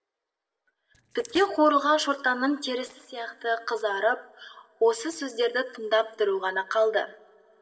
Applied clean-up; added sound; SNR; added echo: neural separator model SepFormer DNS4.